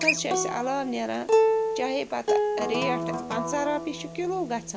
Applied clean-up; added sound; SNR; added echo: none; Acoustic guitar; -2 dB; none.